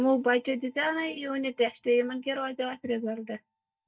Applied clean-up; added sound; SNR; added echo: neural mask model DeepFilterNet 3.